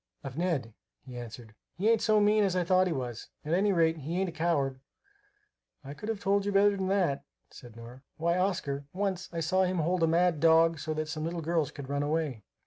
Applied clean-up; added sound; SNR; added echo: none; none; none; none.